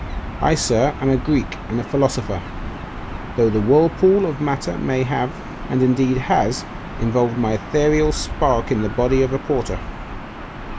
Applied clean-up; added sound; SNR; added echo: none; Gull, seagull / Ocean; 9 dB; none.